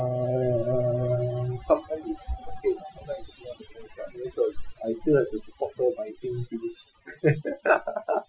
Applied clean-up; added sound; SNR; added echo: classical method Wiener filter.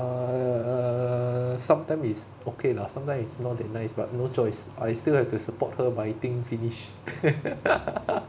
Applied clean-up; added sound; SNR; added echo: none; none; none; none.